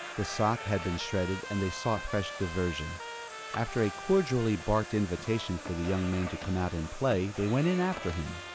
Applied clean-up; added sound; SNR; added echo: none; Trumpet + Domestic sounds, home sounds; 10 dB; none.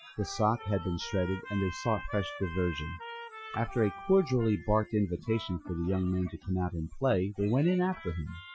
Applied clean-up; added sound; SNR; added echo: classical method Wiener filter.